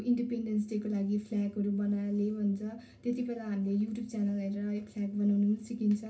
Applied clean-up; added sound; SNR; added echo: none; none; none; reverberation time 0.4 s.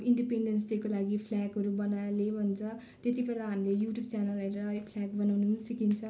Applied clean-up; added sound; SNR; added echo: none; none; none; none.